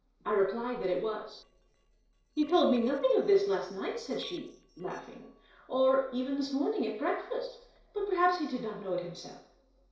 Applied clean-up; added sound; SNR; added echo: neural separator model SepFormer DNS4.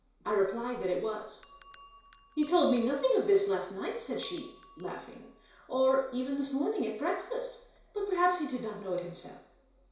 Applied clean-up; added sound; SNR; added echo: none; Bell; 11 dB; reverberation time 0.6 s.